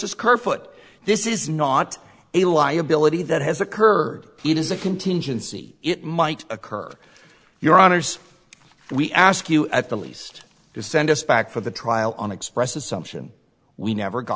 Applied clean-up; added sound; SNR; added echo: none; none; none; none.